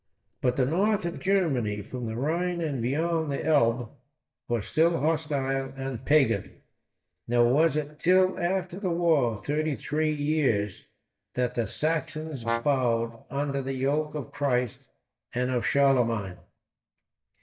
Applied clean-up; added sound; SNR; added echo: neural mask model DeepFilterNet 3.